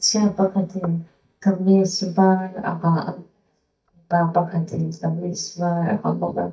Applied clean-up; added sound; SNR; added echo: neural mask model DeepFilterNet 3.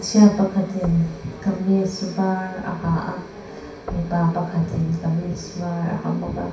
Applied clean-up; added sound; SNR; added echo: none; Knock; 20 dB; reverberation time 0.6 s.